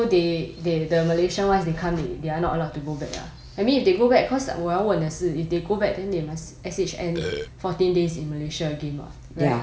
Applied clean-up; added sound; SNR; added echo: none; Burping, eructation; 5 dB; reverberation time 2.0 s.